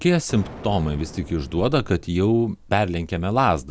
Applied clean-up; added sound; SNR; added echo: none; Explosion; 17 dB; none.